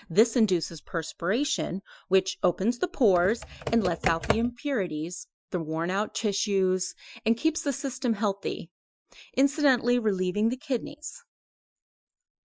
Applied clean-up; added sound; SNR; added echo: classical method Wiener filter.